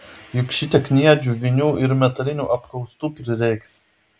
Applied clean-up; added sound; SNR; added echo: none; none; none; none.